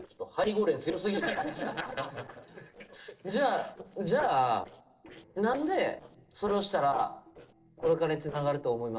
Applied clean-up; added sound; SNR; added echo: neural separator model SepFormer DNS4.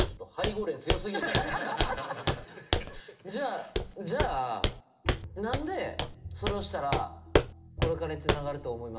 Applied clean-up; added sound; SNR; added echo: none; Walk, footsteps; -1 dB; reverberation time 1.6 s.